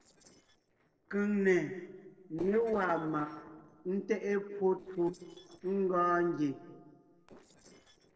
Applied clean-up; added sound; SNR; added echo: neural separator model SepFormer DNS4.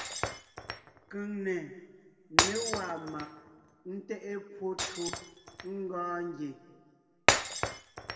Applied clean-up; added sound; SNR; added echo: none; Shatter; -4 dB; reverberation time 1.7 s.